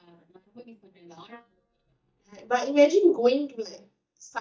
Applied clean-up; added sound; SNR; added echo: neural mask model DeepFilterNet 3.